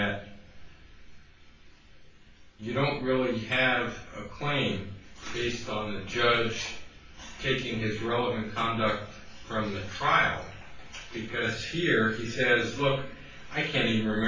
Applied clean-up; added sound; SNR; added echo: none; none; none; reverberation time 0.3 s.